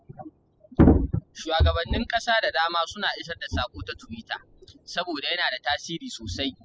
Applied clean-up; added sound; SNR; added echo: classical method spectral subtraction.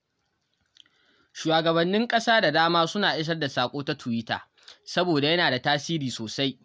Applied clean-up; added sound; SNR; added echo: none; none; none; none.